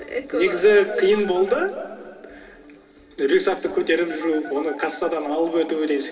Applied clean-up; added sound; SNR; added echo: none; Telephone; 15 dB; reverberation time 2.3 s.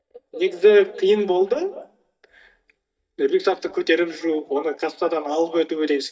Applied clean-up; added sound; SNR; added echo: neural mask model DeepFilterNet 3.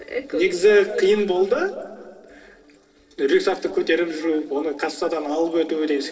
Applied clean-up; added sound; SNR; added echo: neural separator model SepFormer DNS4.